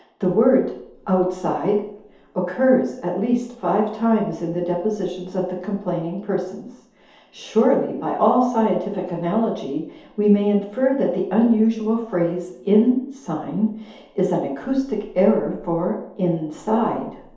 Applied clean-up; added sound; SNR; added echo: none; none; none; reverberation time 0.8 s.